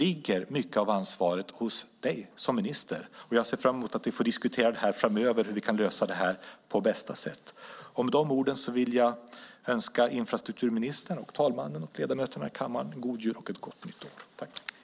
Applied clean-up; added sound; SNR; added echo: none; none; none; none.